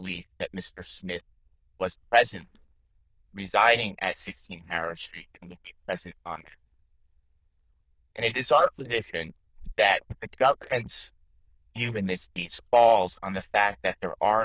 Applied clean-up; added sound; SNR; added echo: neural diffusion model UNIVERSE++.